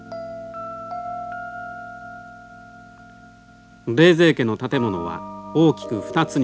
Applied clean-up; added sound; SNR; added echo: none; none; none; none.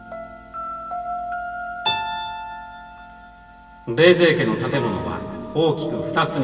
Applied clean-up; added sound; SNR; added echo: none; Keyboard (musical); 11 dB; reverberation time 2.7 s.